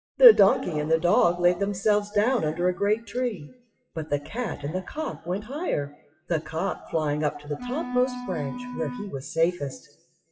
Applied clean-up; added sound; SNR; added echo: classical method WPE with log-MMSE.